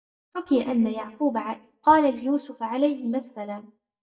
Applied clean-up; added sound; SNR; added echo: neural mask model DeepFilterNet 3.